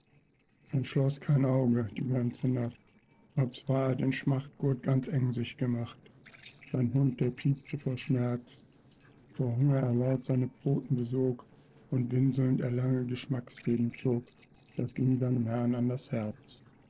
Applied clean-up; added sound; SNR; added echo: neural separator model SepFormer DNS4.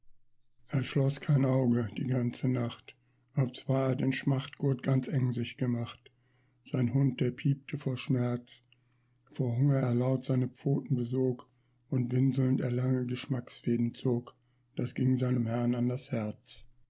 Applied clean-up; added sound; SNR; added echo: none; none; none; none.